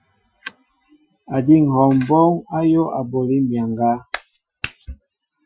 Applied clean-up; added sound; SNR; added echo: classical method Wiener filter.